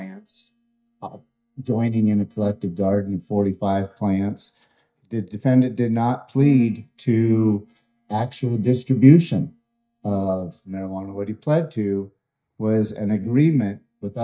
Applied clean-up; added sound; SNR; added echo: neural mask model DeepFilterNet 3.